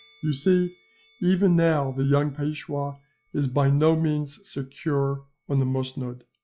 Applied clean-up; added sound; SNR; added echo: classical method log-MMSE.